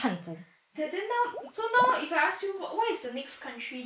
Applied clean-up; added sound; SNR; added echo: neural mask model Resemble Enhance denoiser.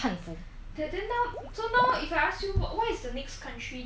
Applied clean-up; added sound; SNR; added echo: none; Water / Liquid; 16 dB; none.